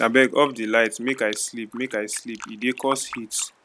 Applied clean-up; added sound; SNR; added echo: none; Fill (with liquid); 17 dB; none.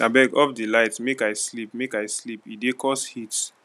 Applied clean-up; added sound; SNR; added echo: none; none; none; none.